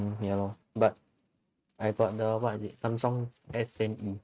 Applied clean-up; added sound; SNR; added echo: neural mask model RNNoise.